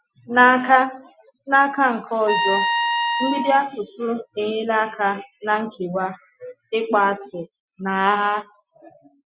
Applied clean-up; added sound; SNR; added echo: classical method Wiener filter.